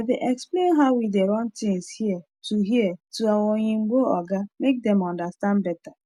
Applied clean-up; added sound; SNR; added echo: none; none; none; none.